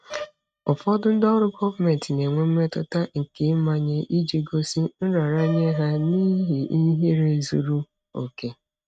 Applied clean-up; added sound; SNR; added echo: neural mask model RNNoise.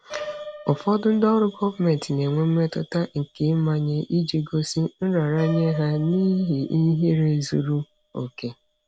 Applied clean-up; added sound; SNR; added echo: none; Piano; 19 dB; none.